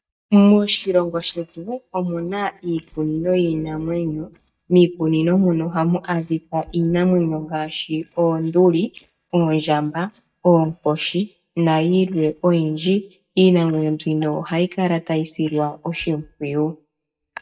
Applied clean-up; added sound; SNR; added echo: neural mask model DeepFilterNet 3.